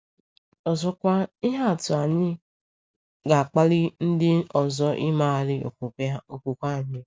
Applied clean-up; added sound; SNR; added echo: none; none; none; none.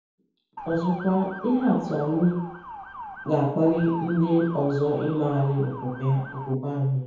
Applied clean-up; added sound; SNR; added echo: none; Motor vehicle (road) / Siren; 14 dB; reverberation time 2.0 s.